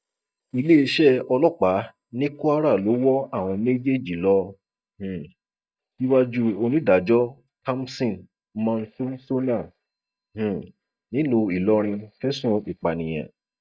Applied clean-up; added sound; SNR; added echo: neural mask model DeepFilterNet 3.